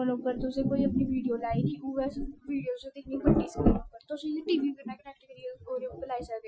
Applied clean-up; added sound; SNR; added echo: classical method Wiener filter.